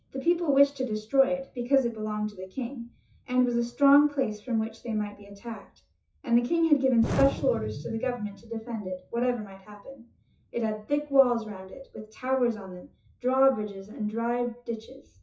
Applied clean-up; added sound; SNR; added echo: classical method WPE with log-MMSE.